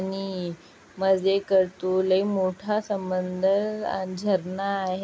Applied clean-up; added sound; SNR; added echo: none; none; none; none.